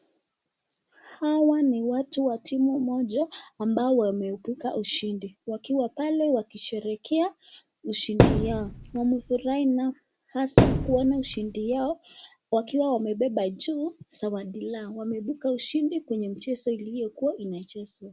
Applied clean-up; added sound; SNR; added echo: none; Thump, thud; -3 dB; none.